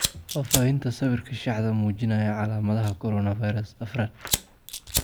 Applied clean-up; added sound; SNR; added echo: none; Fire; 8 dB; none.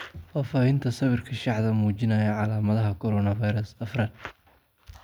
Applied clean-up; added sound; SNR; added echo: none; none; none; none.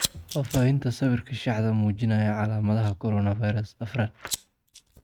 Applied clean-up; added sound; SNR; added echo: neural mask model RNNoise.